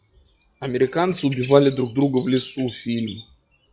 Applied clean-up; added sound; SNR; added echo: classical method log-MMSE.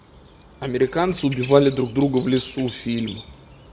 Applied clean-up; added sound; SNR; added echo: none; Bird vocalization, bird call, bird song; 12 dB; none.